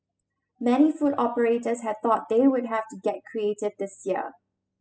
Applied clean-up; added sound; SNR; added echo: classical method spectral subtraction.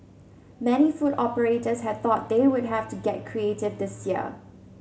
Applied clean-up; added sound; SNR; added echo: none; Engine / Domestic sounds, home sounds; 20 dB; none.